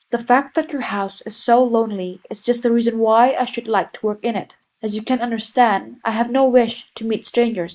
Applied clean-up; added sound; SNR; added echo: neural mask model Resemble Enhance denoiser.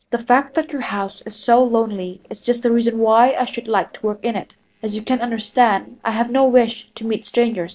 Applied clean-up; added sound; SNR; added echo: neural separator model SepFormer DNS4.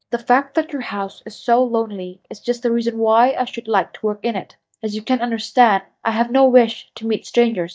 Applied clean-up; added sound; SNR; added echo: neural mask model DeepFilterNet 3.